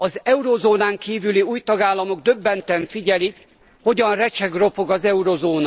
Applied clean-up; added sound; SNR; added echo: neural separator model SepFormer DNS4.